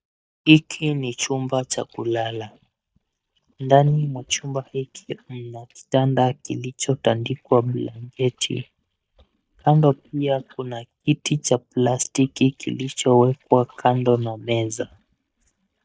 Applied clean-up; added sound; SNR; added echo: neural mask model DeepFilterNet 3.